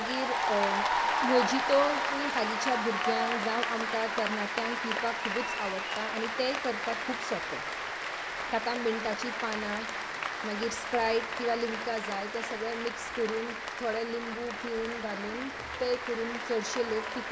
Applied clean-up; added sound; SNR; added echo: none; Applause / Cheering; 0 dB; none.